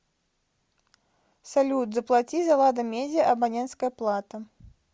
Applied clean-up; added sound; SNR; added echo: none; none; none; none.